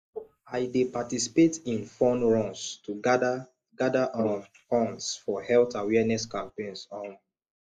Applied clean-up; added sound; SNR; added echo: neural mask model Resemble Enhance denoiser.